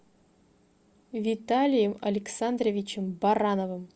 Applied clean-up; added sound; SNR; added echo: none; none; none; none.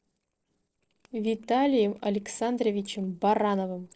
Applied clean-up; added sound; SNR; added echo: neural separator model SepFormer DNS4.